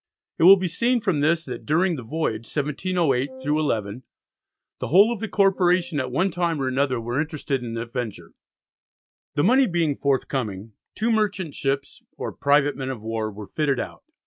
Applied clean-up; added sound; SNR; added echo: neural mask model RNNoise.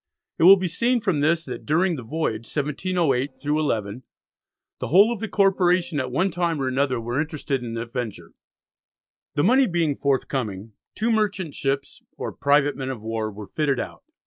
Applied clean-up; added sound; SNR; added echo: neural separator model SepFormer DNS4.